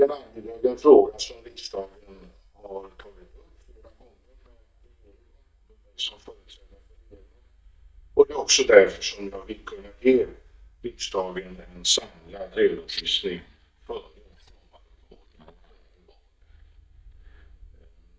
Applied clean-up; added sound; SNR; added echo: neural mask model DeepFilterNet 3.